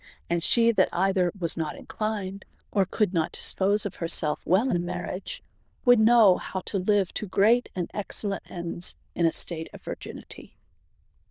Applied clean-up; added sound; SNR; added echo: neural diffusion model UNIVERSE++.